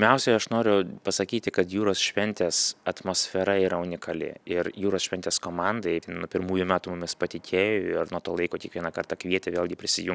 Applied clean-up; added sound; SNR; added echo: none; none; none; none.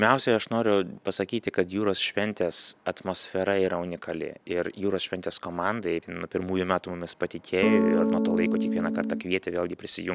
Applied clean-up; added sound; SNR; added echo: none; Electric guitar / Strum; -3 dB; none.